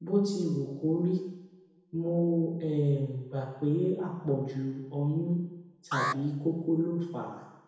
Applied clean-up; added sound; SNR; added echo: none; Alarm; 7 dB; reverberation time 1.0 s.